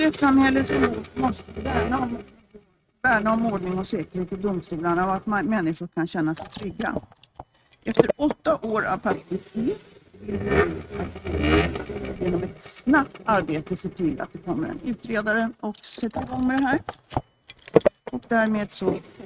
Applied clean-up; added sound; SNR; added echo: neural mask model RNNoise.